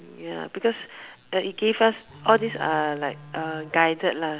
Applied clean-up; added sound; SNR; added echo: none; Bowed string instrument; 19 dB; none.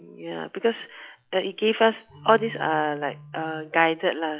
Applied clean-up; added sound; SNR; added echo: classical method log-MMSE.